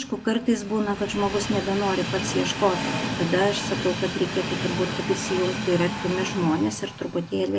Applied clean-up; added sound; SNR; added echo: none; Train; 5 dB; none.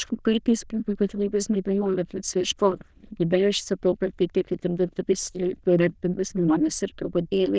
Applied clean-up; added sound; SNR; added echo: neural diffusion model UNIVERSE++.